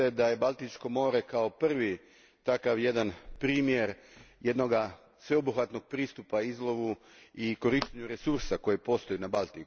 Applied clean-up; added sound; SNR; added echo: none; none; none; none.